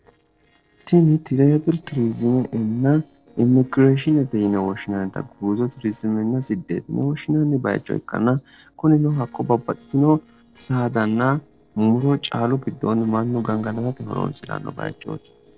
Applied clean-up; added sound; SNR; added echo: neural separator model SepFormer DNS4.